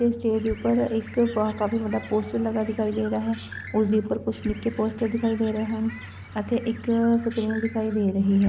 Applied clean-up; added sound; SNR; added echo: none; Bird; 18 dB; none.